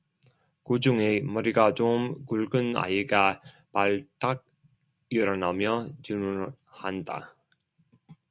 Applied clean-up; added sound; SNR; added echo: none; none; none; none.